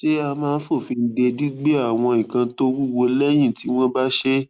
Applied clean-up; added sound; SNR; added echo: none; none; none; none.